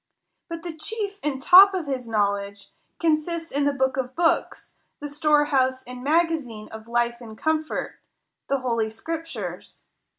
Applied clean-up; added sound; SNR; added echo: none; none; none; none.